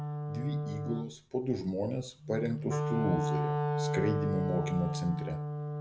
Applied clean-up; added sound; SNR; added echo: none; Wind instrument, woodwind instrument; -1 dB; reverberation time 0.3 s.